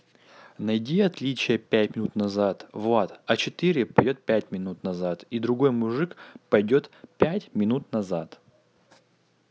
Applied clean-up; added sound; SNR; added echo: none; none; none; none.